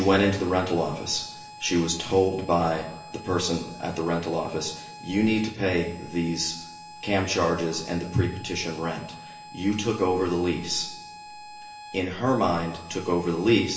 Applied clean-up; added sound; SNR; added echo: none; Harmonica; 18 dB; reverberation time 0.9 s.